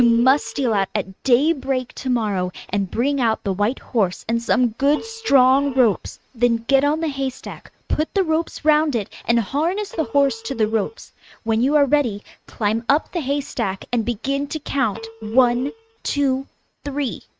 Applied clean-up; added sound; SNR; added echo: neural mask model RNNoise.